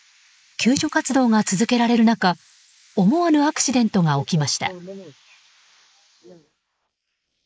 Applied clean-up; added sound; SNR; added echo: neural mask model Resemble Enhance denoiser.